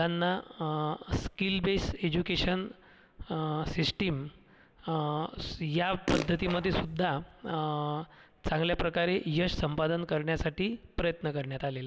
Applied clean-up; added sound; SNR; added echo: none; Fart; 4 dB; none.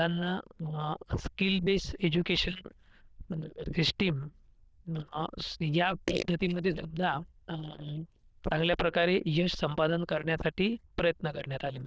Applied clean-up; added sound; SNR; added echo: neural diffusion model UNIVERSE++.